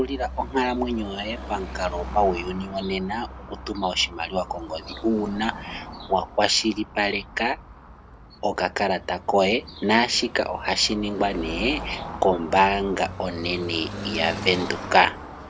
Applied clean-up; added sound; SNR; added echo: none; Car passing by / Traffic noise, roadway noise; 12 dB; none.